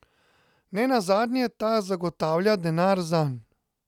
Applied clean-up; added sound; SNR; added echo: none; none; none; none.